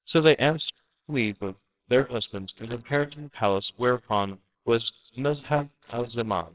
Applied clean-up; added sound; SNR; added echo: neural separator model SepFormer WHAMR!.